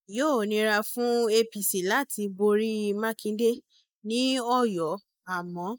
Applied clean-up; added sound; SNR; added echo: neural mask model Resemble Enhance denoiser.